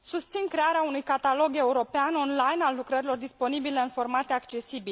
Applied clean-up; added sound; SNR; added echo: none; none; none; none.